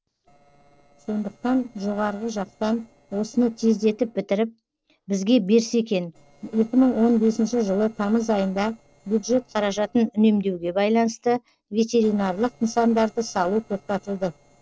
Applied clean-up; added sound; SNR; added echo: neural separator model SepFormer DNS4.